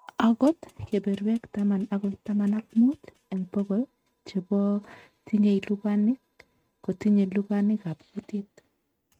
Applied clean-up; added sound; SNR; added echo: neural mask model RNNoise.